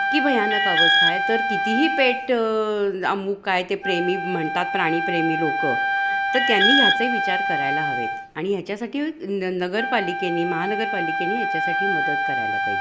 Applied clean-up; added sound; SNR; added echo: none; Wind instrument, woodwind instrument + Alarm; -1 dB; none.